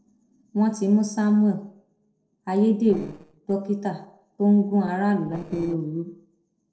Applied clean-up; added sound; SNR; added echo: neural separator model SepFormer DNS4.